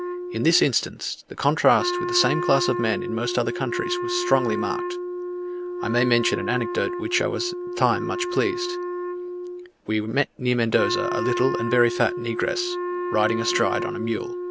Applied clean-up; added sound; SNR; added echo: none; Wind instrument, woodwind instrument; 4 dB; none.